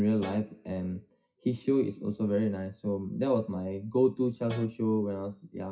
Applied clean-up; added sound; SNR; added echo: classical method WPE with log-MMSE.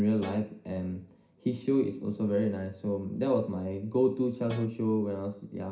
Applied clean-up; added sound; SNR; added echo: none; Guitar; 14 dB; reverberation time 0.5 s.